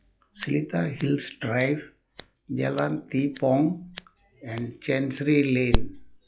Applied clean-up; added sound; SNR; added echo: classical method log-MMSE.